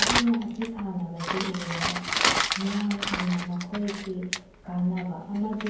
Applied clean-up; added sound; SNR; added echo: none; Crumpling, crinkling; 0 dB; reverberation time 0.9 s.